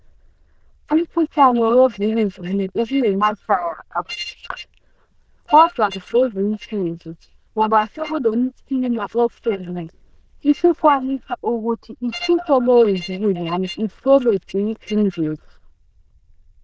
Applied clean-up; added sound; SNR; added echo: neural diffusion model UNIVERSE++.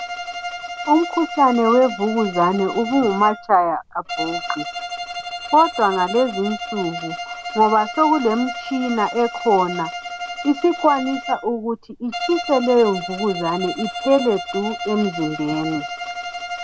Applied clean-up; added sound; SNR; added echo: none; Bowed string instrument; 9 dB; none.